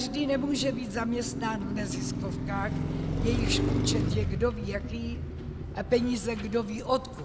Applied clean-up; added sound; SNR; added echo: none; Car passing by; 0 dB; none.